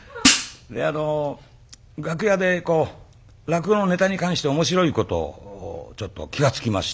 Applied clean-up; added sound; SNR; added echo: none; Hi-hat; -2 dB; none.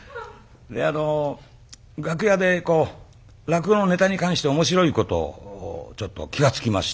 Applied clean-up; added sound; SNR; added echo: none; none; none; none.